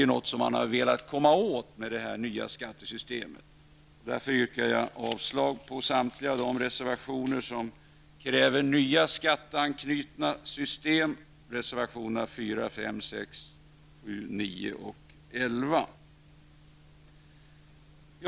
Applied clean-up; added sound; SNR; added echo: none; none; none; none.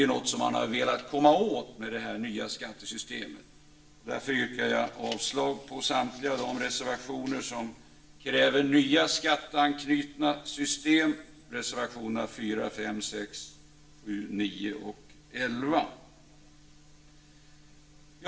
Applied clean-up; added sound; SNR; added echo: none; none; none; reverberation time 0.7 s.